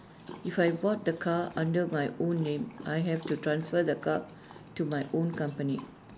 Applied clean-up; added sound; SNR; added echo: none; Dog; 20 dB; none.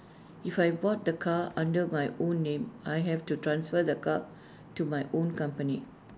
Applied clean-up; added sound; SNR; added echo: none; none; none; none.